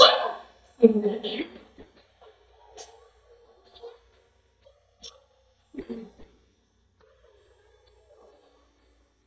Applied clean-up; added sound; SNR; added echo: neural mask model DeepFilterNet 3.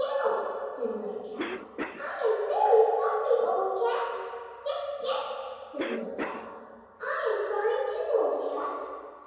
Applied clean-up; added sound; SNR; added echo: none; Cough; 15 dB; reverberation time 2.2 s.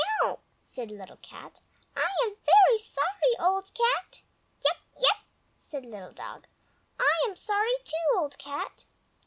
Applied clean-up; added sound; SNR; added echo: none; none; none; none.